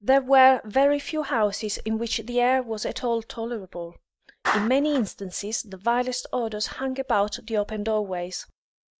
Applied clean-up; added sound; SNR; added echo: neural mask model DeepFilterNet 3.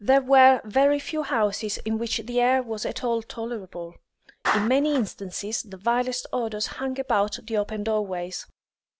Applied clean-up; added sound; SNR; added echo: none; Clapping; 15 dB; none.